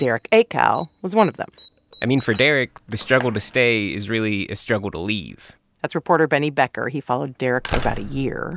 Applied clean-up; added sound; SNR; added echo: none; Slam; 14 dB; none.